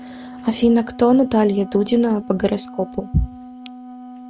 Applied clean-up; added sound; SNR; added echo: none; Wind instrument, woodwind instrument; 17 dB; none.